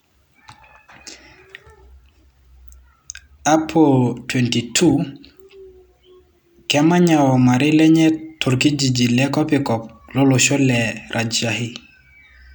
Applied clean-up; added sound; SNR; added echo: none; none; none; none.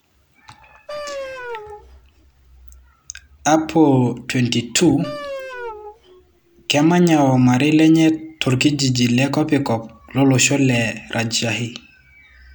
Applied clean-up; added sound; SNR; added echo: none; Wind instrument, woodwind instrument; 14 dB; none.